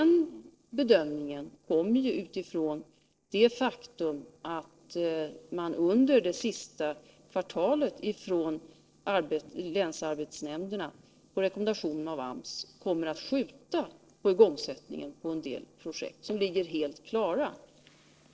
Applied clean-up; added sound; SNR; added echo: neural separator model SepFormer DNS4.